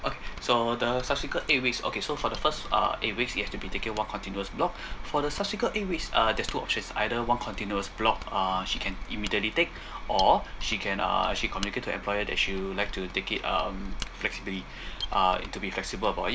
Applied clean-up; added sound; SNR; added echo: none; Mechanisms; 10 dB; none.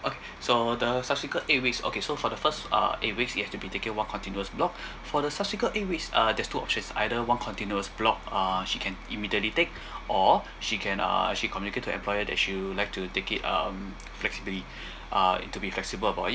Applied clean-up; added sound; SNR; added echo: none; none; none; none.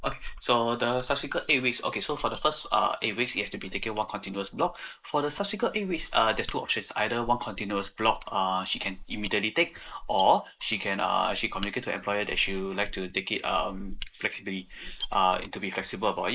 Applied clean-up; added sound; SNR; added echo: neural mask model Resemble Enhance denoiser.